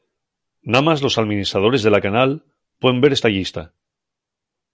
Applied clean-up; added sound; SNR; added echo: none; none; none; none.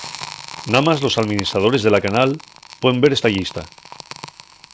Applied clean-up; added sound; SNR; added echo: none; Crackle; 16 dB; none.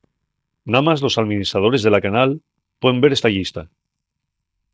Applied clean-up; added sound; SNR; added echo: neural mask model DeepFilterNet 3.